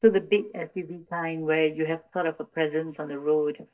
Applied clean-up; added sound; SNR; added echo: neural mask model DeepFilterNet 3.